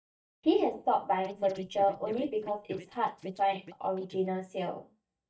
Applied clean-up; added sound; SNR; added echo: neural mask model DeepFilterNet 3.